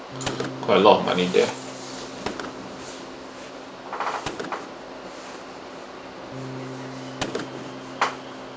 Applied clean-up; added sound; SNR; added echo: none; Bass guitar + Gunshot, gunfire; 10 dB; none.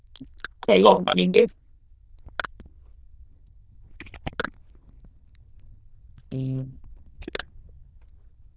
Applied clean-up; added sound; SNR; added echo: neural diffusion model UNIVERSE++.